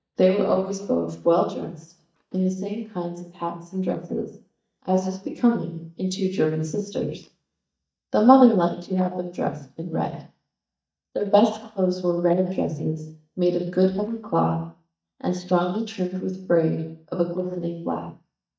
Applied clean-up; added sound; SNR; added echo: neural mask model DeepFilterNet 3.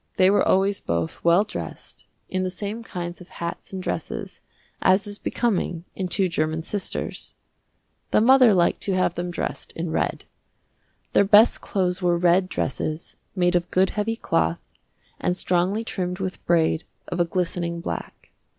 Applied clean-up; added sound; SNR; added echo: none; none; none; none.